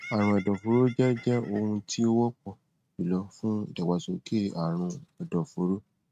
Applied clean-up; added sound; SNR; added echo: neural mask model RNNoise.